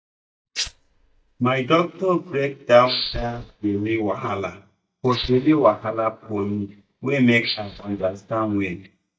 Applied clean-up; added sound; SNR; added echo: neural mask model DeepFilterNet 3.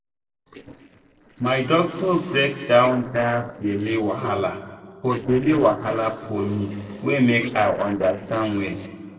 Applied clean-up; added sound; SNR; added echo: neural separator model SepFormer DNS4.